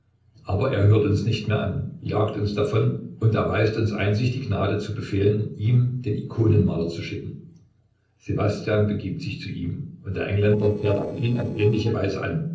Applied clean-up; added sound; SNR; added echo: neural separator model SepFormer DNS4.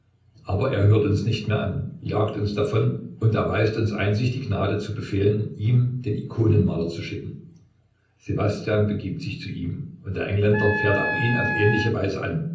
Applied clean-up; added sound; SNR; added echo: none; Wind instrument, woodwind instrument; 4 dB; reverberation time 0.6 s.